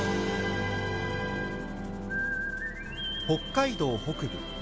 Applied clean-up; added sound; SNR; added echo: none; Engine starting; 10 dB; none.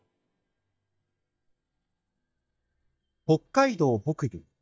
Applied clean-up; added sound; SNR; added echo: neural mask model DeepFilterNet 3.